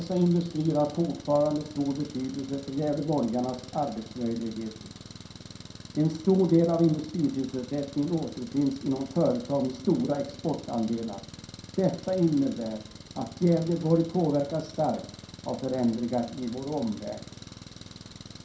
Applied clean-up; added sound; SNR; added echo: none; Engine; 16 dB; reverberation time 0.5 s.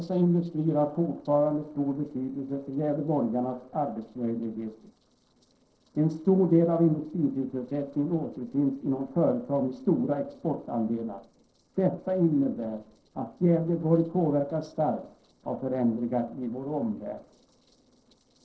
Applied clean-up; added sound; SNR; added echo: neural separator model SepFormer DNS4.